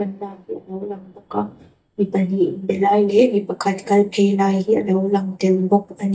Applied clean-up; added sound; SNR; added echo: neural mask model DeepFilterNet 3.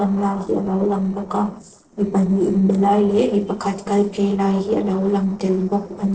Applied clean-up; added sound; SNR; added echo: neural separator model SepFormer DNS4.